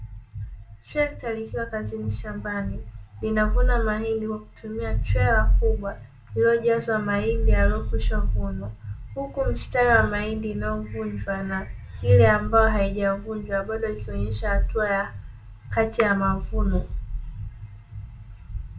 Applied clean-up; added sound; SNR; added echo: none; none; none; reverberation time 0.2 s.